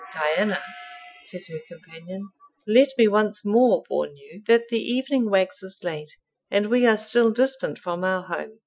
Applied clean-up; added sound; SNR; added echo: classical method Wiener filter.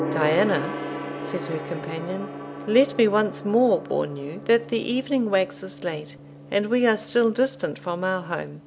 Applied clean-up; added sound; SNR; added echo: none; Gong; 10 dB; none.